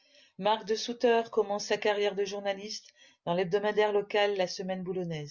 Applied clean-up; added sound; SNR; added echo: none; none; none; none.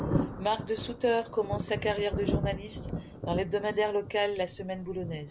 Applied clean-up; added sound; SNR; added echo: none; Thunder; 4 dB; none.